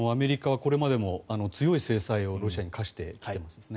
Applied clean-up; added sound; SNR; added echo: none; none; none; none.